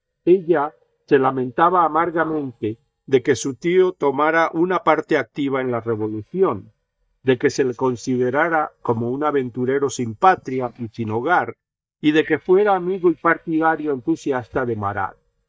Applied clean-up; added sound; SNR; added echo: neural mask model DeepFilterNet 3.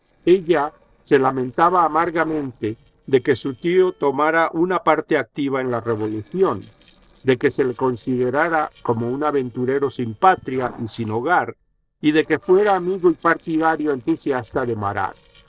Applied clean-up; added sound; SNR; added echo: neural separator model SepFormer DNS4.